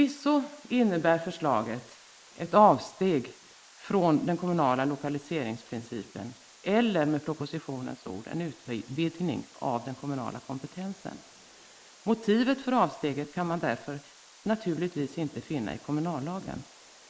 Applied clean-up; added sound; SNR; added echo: neural mask model Resemble Enhance denoiser.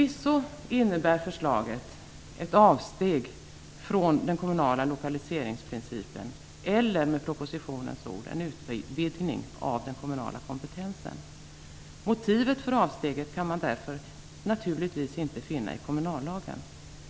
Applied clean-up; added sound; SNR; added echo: none; none; none; none.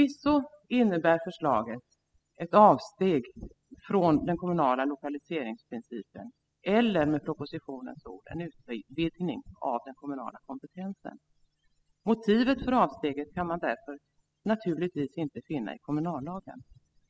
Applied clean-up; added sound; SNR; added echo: classical method spectral subtraction.